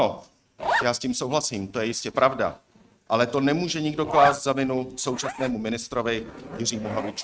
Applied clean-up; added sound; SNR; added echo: neural mask model RNNoise.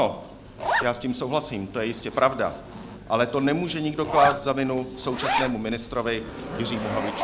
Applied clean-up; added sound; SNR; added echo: none; Zipper (clothing); 6 dB; none.